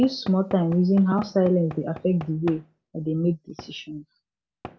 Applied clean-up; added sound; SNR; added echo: none; Knock / Wood; 20 dB; none.